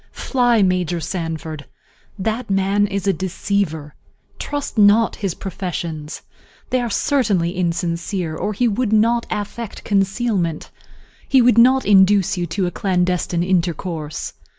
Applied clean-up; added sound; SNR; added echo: none; none; none; none.